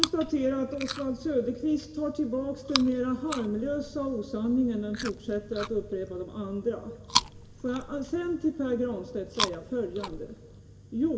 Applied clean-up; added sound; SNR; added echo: none; Chewing, mastication; 8 dB; reverberation time 1.5 s.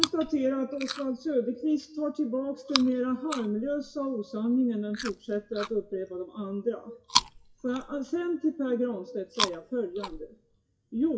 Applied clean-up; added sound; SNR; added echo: classical method WPE with log-MMSE.